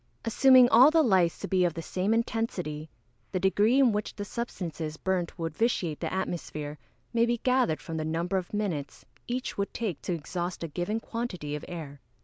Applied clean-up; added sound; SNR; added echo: none; none; none; none.